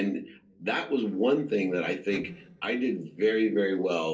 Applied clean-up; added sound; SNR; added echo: neural separator model SepFormer DNS4.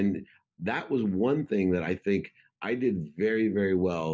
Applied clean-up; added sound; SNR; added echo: none; none; none; none.